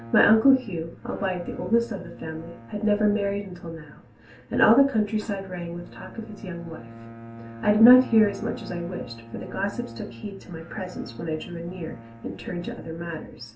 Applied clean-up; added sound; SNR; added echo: none; Bowed string instrument; 17 dB; reverberation time 0.2 s.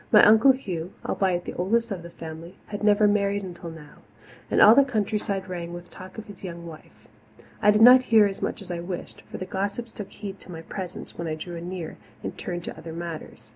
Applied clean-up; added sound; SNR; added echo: none; none; none; none.